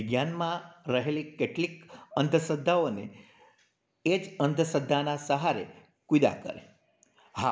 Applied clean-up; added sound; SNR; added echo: none; none; none; none.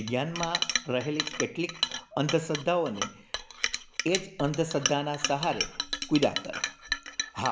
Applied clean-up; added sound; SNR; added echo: none; Chink, clink; 4 dB; none.